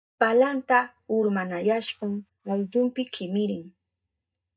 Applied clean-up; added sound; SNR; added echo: neural mask model DeepFilterNet 3.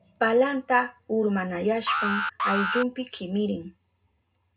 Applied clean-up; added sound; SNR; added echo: none; Alarm; 2 dB; reverberation time 0.2 s.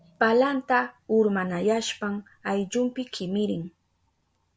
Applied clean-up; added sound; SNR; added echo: none; none; none; none.